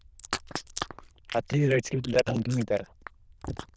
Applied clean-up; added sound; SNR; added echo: neural diffusion model UNIVERSE++.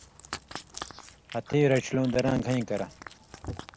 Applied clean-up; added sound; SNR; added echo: none; Cat; 14 dB; none.